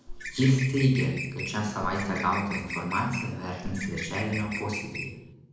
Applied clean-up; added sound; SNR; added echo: none; Bird; 9 dB; reverberation time 0.8 s.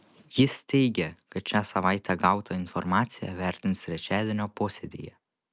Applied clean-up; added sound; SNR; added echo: none; none; none; none.